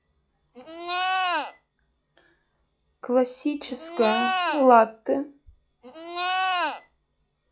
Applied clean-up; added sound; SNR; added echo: classical method log-MMSE.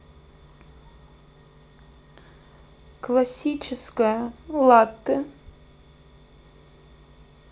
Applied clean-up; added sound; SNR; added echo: none; none; none; none.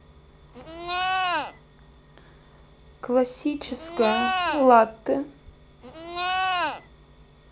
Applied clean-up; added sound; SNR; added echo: none; Livestock, farm animals, working animals; 2 dB; none.